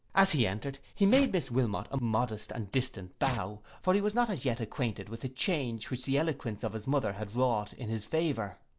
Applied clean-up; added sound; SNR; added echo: none; Tearing; 15 dB; none.